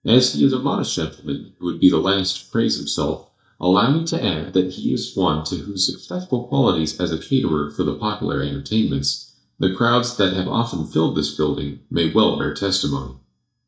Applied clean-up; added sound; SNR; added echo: neural mask model DeepFilterNet 3.